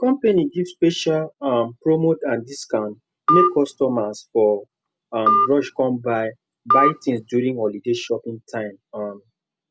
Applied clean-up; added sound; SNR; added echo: none; Telephone; 1 dB; none.